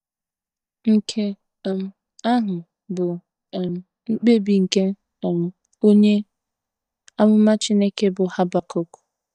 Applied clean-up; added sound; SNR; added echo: neural mask model DeepFilterNet 3.